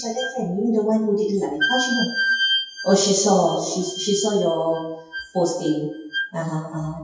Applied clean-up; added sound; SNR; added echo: classical method WPE with log-MMSE.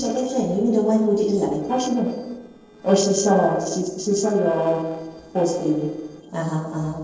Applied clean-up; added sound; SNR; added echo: neural separator model SepFormer DNS4.